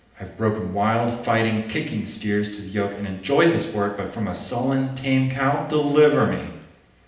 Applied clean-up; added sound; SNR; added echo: none; none; none; reverberation time 0.8 s.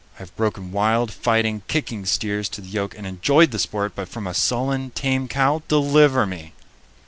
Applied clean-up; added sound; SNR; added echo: none; none; none; none.